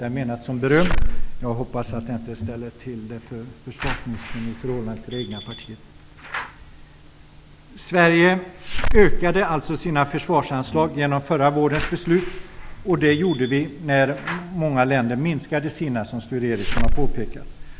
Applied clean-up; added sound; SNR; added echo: none; Slam / Alarm; 1 dB; none.